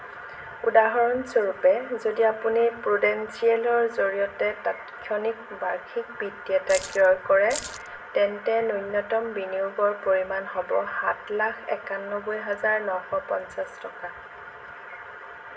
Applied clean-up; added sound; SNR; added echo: none; Keys jangling; 11 dB; reverberation time 0.6 s.